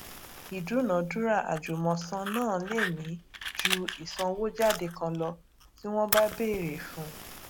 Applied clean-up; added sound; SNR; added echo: none; Fire; 7 dB; none.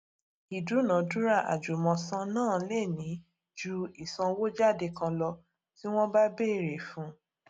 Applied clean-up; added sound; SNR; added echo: none; none; none; none.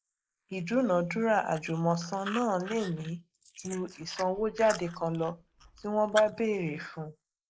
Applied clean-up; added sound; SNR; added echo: neural mask model Resemble Enhance denoiser.